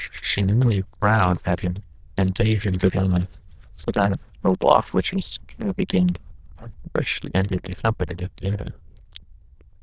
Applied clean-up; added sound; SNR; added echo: neural diffusion model UNIVERSE++.